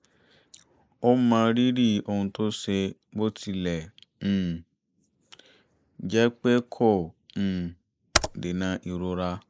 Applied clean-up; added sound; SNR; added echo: neural mask model Resemble Enhance denoiser.